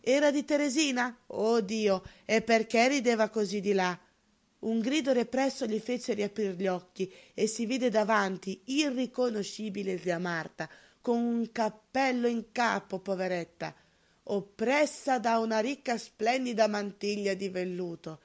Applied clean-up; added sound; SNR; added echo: none; none; none; none.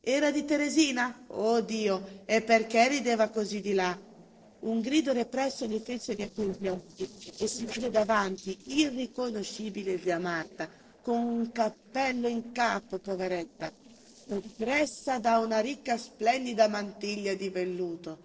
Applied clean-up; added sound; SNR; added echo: neural separator model SepFormer DNS4.